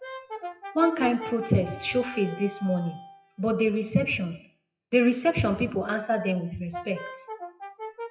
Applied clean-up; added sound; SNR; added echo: classical method WPE with log-MMSE.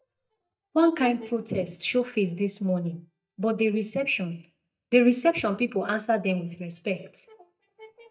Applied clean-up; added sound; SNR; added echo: neural mask model DeepFilterNet 3.